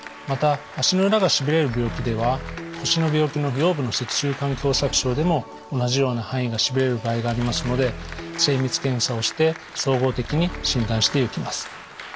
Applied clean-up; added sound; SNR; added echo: none; Applause; 17 dB; none.